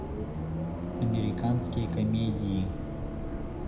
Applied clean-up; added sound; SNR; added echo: none; Bus; 1 dB; reverberation time 0.7 s.